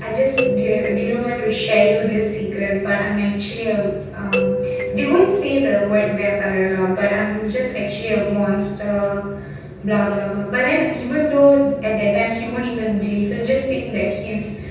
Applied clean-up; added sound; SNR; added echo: none; Doorbell; 6 dB; reverberation time 0.9 s.